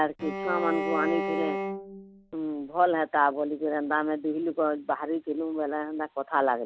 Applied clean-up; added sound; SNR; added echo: none; Bowed string instrument; 5 dB; none.